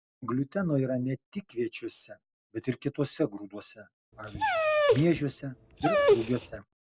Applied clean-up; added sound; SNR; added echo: none; Dog; -5 dB; none.